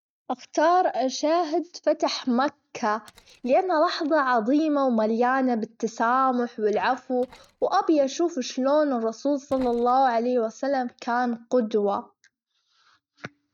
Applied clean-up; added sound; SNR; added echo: neural mask model RNNoise.